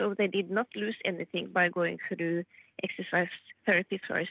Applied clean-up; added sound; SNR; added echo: none; none; none; none.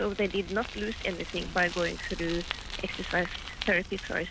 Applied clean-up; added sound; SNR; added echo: none; Bicycle; 8 dB; none.